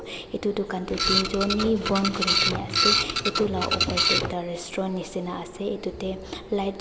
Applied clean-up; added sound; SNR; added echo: none; Printer; -3 dB; none.